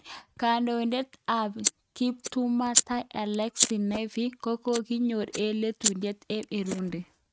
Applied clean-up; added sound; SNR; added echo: neural mask model RNNoise.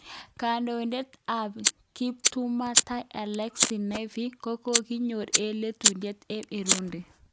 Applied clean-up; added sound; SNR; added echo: none; Fire; -3 dB; none.